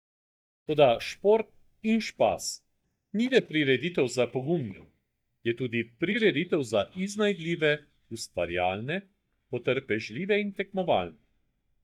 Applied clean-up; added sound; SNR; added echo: neural mask model DeepFilterNet 3.